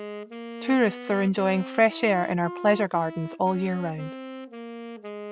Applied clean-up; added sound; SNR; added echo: none; Wind instrument, woodwind instrument; 12 dB; none.